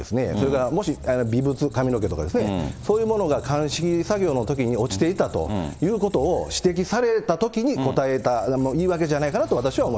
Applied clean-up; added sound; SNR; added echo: none; Squeak; 17 dB; none.